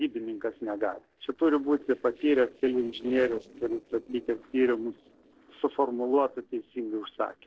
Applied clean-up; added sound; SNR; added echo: neural separator model SepFormer DNS4.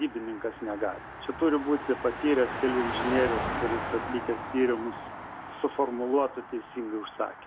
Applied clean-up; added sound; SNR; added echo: none; Car passing by; 7 dB; none.